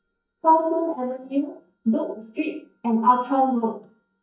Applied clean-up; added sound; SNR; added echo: neural mask model DeepFilterNet 3.